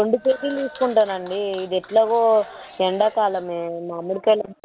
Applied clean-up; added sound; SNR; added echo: none; Applause / Clapping; 19 dB; none.